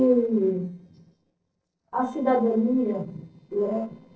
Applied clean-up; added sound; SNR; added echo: neural separator model SepFormer DNS4.